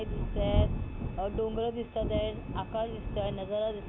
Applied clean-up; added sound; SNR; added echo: none; Thunder; -1 dB; none.